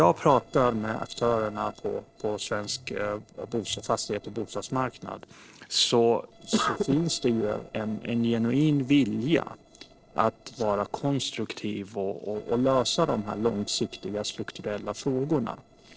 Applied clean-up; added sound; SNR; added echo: neural separator model SepFormer DNS4.